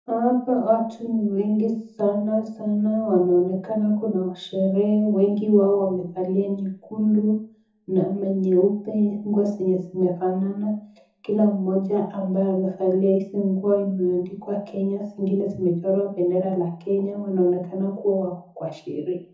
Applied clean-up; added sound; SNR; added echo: none; none; none; reverberation time 0.5 s.